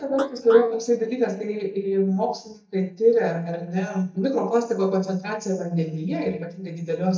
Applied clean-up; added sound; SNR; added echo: neural mask model DeepFilterNet 3.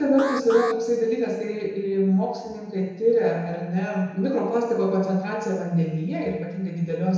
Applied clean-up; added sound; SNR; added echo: none; Alarm; 12 dB; reverberation time 1.0 s.